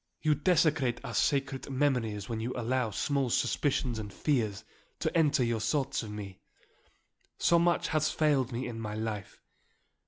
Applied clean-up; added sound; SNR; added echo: none; none; none; none.